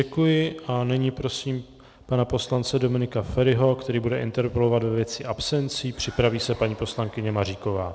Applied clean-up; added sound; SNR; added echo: none; none; none; none.